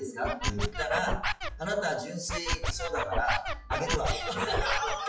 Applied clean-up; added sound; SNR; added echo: classical method WPE with log-MMSE.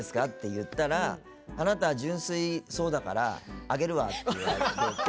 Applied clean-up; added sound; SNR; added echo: none; none; none; none.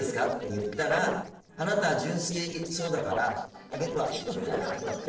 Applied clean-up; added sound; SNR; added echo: neural separator model SepFormer DNS4.